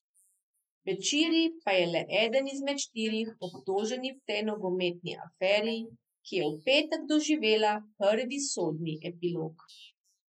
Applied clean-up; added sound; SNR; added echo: neural mask model Resemble Enhance denoiser.